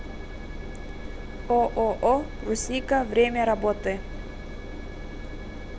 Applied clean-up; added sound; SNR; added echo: none; Engine; 8 dB; none.